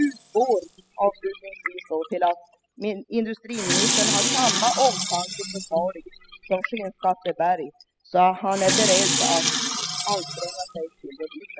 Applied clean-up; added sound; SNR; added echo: classical method spectral subtraction.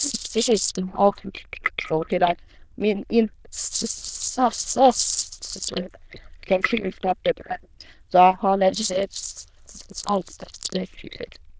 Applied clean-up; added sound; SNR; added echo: neural diffusion model UNIVERSE++.